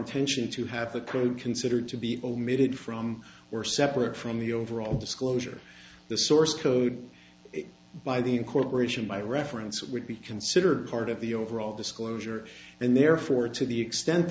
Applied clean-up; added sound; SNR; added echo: none; none; none; none.